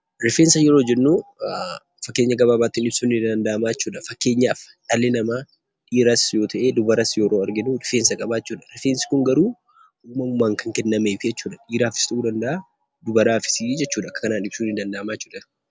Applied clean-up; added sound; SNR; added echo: none; none; none; none.